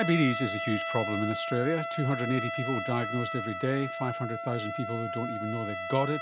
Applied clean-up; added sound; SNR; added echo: none; Trumpet; 4 dB; none.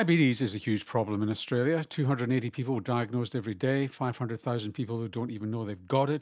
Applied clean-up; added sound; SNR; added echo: none; none; none; none.